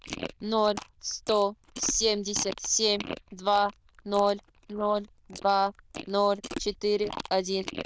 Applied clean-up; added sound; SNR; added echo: neural diffusion model UNIVERSE++.